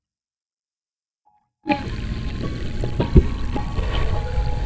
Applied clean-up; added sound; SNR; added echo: neural mask model DeepFilterNet 3.